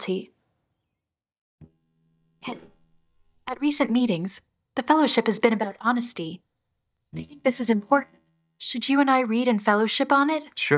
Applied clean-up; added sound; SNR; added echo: neural mask model DeepFilterNet 3.